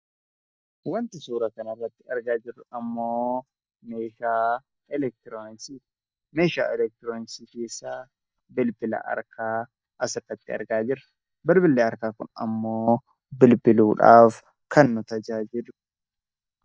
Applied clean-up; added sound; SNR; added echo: neural mask model DeepFilterNet 3.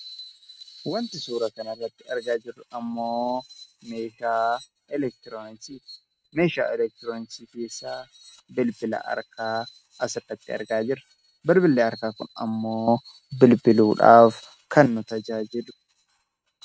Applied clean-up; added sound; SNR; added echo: neural mask model RNNoise.